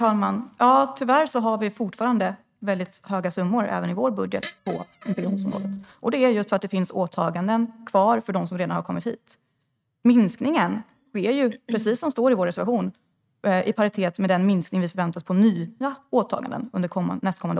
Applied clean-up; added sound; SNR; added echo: neural mask model RNNoise.